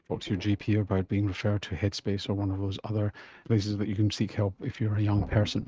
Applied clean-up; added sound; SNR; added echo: neural mask model RNNoise.